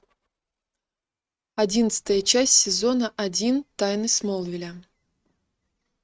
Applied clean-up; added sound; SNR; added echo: neural mask model RNNoise.